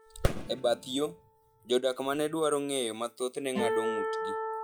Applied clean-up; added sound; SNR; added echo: classical method log-MMSE.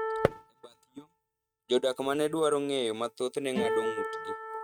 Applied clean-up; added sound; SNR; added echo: neural mask model RNNoise.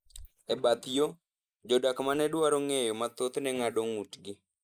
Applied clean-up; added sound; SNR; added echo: neural mask model Resemble Enhance denoiser.